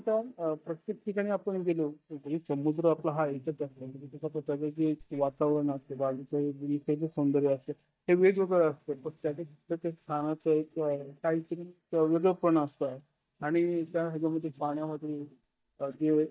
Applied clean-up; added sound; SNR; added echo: neural mask model DeepFilterNet 3.